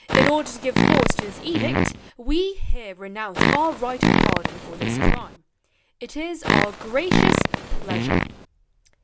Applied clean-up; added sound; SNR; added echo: none; Fart; -5 dB; none.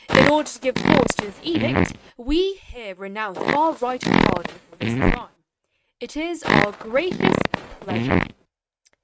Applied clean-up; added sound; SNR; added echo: neural mask model RNNoise.